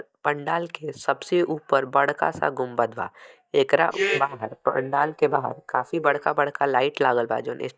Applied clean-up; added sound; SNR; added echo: neural mask model DeepFilterNet 3.